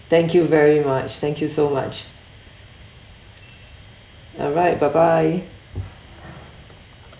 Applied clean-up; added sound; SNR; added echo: none; none; none; none.